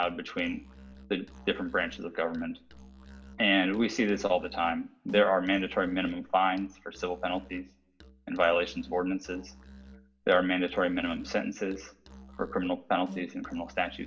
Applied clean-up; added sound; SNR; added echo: none; Musical instrument; 20 dB; reverberation time 0.4 s.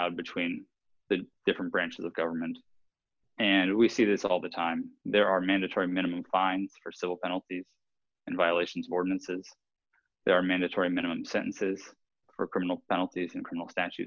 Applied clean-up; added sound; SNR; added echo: none; none; none; none.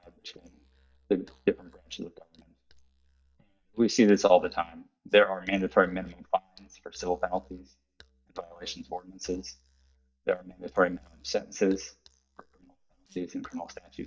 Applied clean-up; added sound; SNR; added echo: neural mask model DeepFilterNet 3.